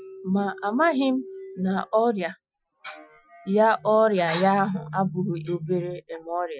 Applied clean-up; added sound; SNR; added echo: classical method Wiener filter.